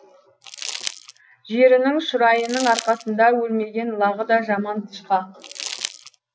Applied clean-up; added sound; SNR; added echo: none; Crumpling, crinkling; 11 dB; none.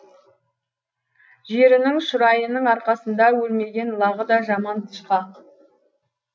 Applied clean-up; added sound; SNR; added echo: none; none; none; none.